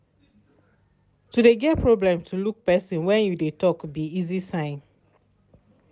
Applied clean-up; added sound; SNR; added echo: none; none; none; none.